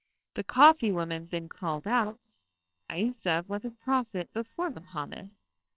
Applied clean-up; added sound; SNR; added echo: neural separator model SepFormer WHAMR!.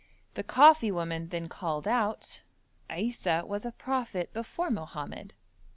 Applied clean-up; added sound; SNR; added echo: none; none; none; none.